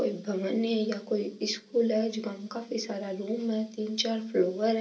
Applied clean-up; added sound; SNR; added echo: none; none; none; reverberation time 0.2 s.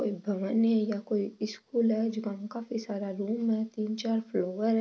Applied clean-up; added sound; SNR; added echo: none; none; none; none.